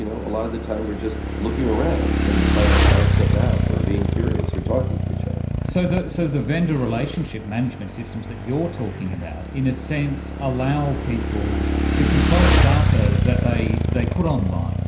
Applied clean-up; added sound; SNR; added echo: none; Motorcycle / Engine; -4 dB; reverberation time 0.5 s.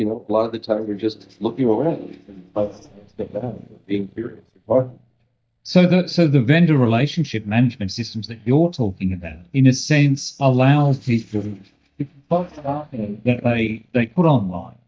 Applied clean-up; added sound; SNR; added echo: neural mask model DeepFilterNet 3.